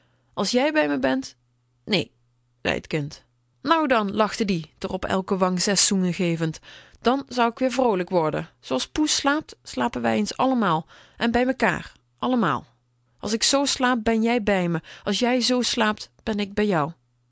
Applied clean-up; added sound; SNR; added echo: none; none; none; none.